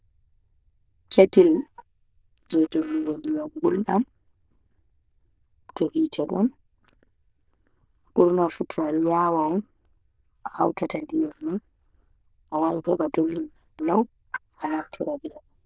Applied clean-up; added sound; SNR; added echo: neural diffusion model UNIVERSE++.